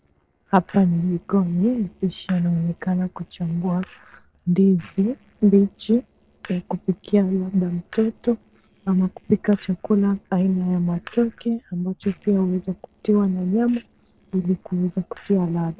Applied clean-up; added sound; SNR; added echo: neural separator model SepFormer DNS4.